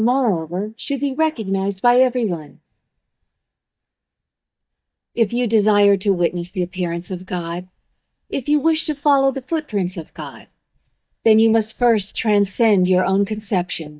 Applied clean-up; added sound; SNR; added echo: neural mask model DeepFilterNet 3.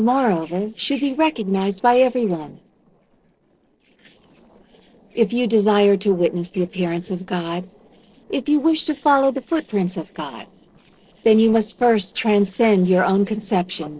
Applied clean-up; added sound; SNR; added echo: neural separator model SepFormer DNS4.